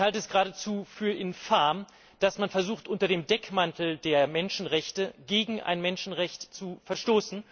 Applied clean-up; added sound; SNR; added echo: none; none; none; none.